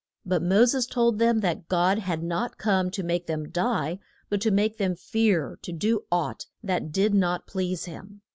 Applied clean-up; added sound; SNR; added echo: none; none; none; none.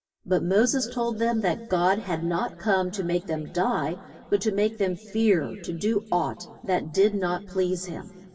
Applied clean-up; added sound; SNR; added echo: none; none; none; reverberation time 2.5 s.